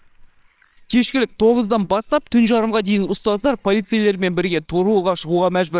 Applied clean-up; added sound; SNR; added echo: neural separator model SepFormer WHAMR!.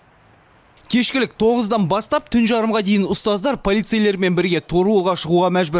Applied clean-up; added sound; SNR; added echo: none; none; none; none.